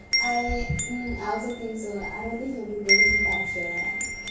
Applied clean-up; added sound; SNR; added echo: none; Wind chime; -4 dB; reverberation time 0.6 s.